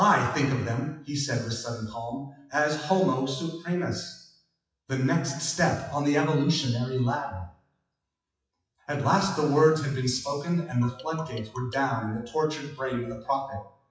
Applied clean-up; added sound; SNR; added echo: classical method WPE with log-MMSE.